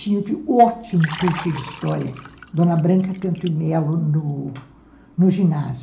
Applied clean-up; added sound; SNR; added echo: none; Liquid; 17 dB; reverberation time 0.4 s.